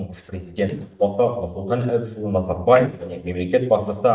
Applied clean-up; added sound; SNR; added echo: neural mask model DeepFilterNet 3.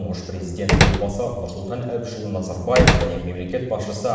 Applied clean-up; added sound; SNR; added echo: none; Slam; -1 dB; reverberation time 1.2 s.